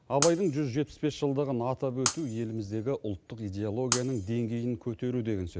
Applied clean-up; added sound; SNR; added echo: none; Shatter; 8 dB; none.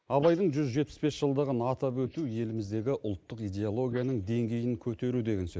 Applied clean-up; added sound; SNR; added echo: neural mask model Resemble Enhance denoiser.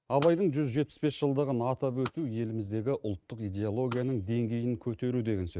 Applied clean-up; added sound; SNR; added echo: neural mask model RNNoise.